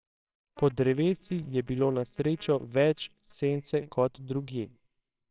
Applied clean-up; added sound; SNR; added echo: neural separator model SepFormer WHAMR!.